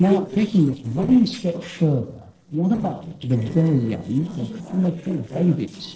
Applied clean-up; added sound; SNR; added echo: neural separator model SepFormer DNS4.